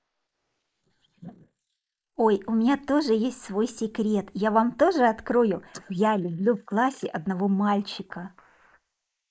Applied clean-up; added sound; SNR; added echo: neural mask model Resemble Enhance denoiser.